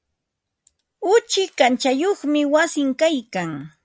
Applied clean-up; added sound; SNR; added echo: none; none; none; none.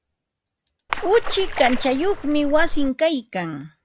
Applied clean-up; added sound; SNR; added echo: none; Splash, splatter; 1 dB; none.